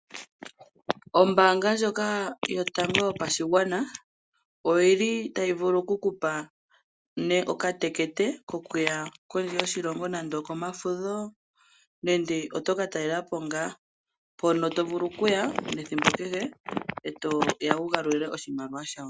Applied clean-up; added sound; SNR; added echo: none; none; none; none.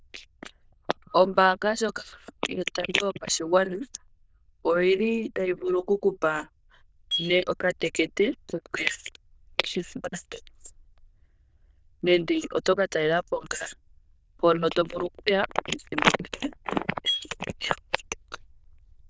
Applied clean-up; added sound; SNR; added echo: neural diffusion model UNIVERSE++.